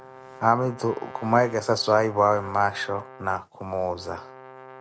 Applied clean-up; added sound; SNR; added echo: none; Brass instrument; 19 dB; none.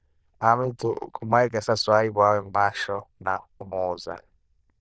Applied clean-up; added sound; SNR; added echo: neural diffusion model UNIVERSE++.